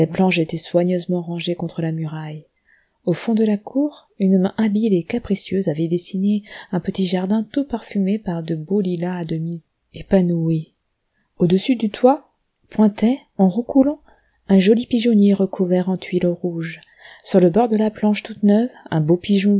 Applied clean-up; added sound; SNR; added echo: none; none; none; none.